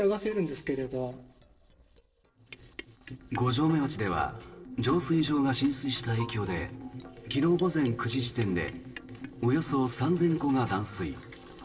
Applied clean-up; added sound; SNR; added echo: neural separator model SepFormer DNS4.